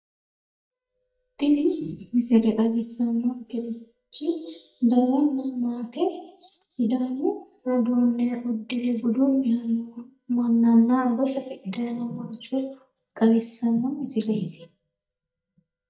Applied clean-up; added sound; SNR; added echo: neural mask model DeepFilterNet 3.